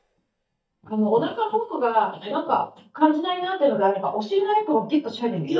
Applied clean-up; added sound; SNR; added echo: neural mask model DeepFilterNet 3.